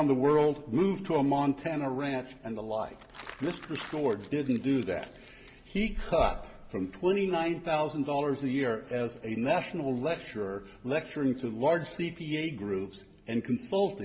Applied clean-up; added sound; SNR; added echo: none; Crumpling, crinkling; 20 dB; reverberation time 1.1 s.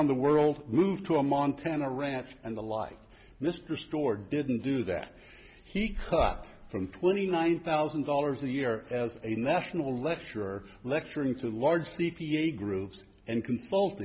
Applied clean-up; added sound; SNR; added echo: none; none; none; none.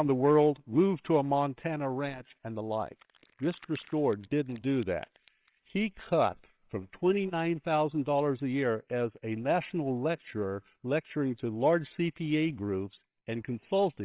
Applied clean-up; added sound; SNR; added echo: neural separator model SepFormer WHAMR!.